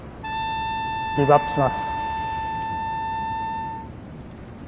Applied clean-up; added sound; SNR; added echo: none; Wind instrument, woodwind instrument; 1 dB; none.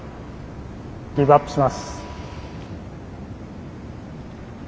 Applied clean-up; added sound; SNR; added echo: none; none; none; none.